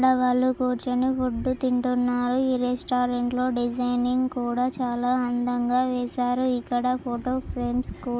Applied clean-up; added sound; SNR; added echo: none; none; none; none.